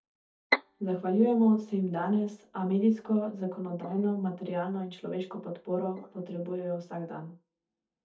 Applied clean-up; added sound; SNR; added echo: neural mask model DeepFilterNet 3.